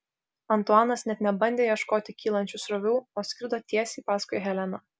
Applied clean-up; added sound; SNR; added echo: none; none; none; none.